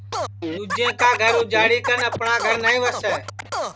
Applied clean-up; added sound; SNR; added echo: none; Scratching (performance technique); 7 dB; none.